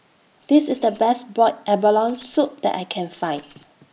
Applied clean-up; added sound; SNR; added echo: none; Rattle (instrument); 12 dB; none.